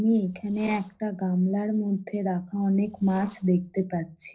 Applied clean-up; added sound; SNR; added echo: neural separator model SepFormer DNS4.